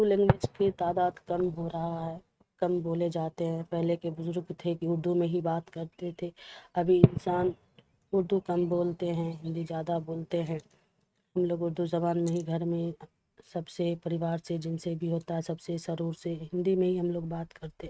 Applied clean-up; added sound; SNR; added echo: neural mask model RNNoise.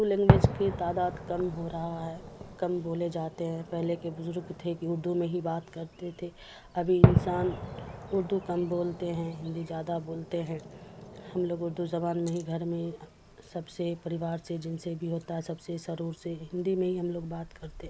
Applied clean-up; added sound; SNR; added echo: none; Fireworks; 2 dB; none.